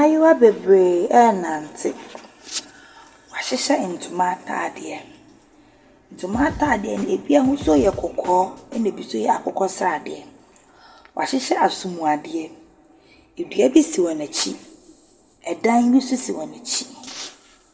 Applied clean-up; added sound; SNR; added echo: none; Snare drum / Drum kit; 15 dB; reverberation time 1.8 s.